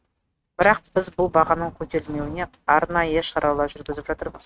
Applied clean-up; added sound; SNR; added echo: neural mask model RNNoise.